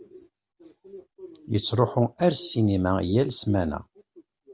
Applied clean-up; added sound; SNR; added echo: none; none; none; none.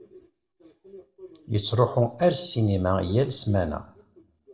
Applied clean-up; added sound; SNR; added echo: none; none; none; reverberation time 0.4 s.